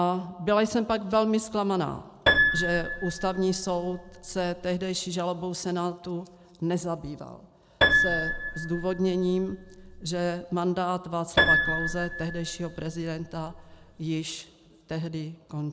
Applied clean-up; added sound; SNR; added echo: none; Piano; -1 dB; none.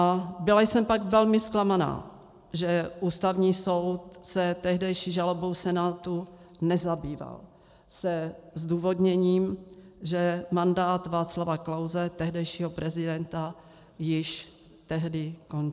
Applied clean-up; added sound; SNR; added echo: none; none; none; none.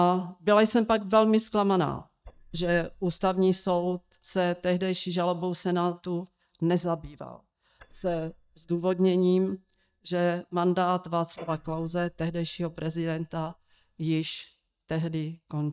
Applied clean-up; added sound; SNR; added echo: neural mask model DeepFilterNet 3.